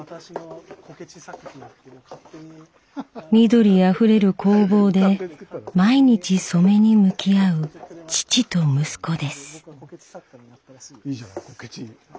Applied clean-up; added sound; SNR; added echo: none; none; none; none.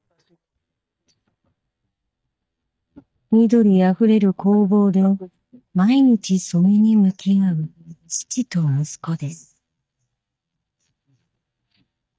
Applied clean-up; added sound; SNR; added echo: neural mask model DeepFilterNet 3.